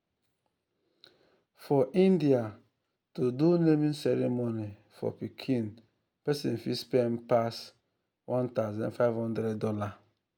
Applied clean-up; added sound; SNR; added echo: none; none; none; none.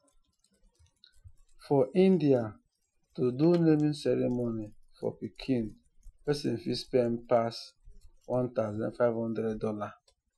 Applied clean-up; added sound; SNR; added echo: classical method Wiener filter.